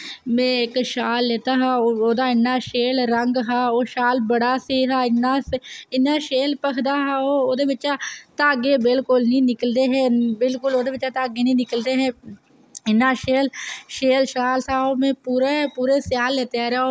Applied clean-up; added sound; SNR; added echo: none; none; none; none.